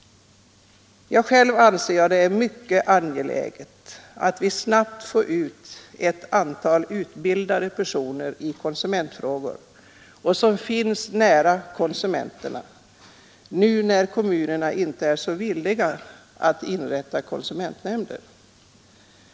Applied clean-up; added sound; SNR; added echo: none; none; none; none.